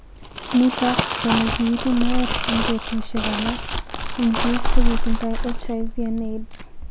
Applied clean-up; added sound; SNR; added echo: none; Crumpling, crinkling; -3 dB; none.